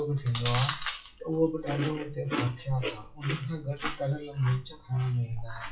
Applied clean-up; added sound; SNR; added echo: classical method WPE with log-MMSE.